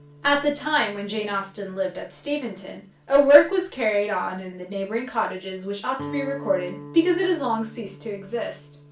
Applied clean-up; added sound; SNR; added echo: none; Guitar; 18 dB; reverberation time 0.3 s.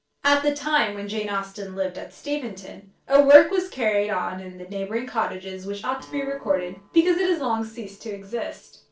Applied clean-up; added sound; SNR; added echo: neural separator model SepFormer DNS4.